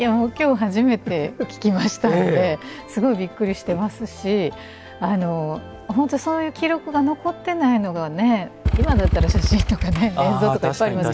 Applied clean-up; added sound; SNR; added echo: none; Motorcycle / Engine; -1 dB; none.